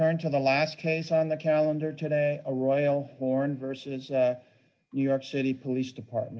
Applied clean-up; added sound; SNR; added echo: none; none; none; none.